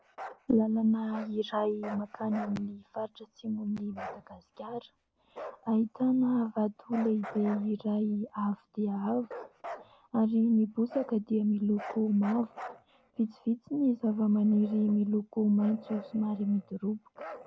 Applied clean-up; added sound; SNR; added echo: none; Bark; 17 dB; none.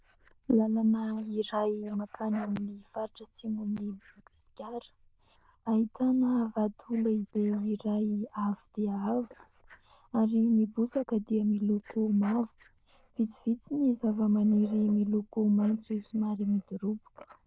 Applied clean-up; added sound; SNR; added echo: neural diffusion model UNIVERSE++.